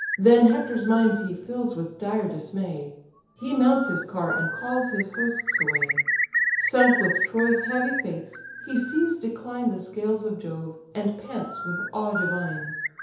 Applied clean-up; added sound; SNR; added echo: none; Bird; 5 dB; reverberation time 0.8 s.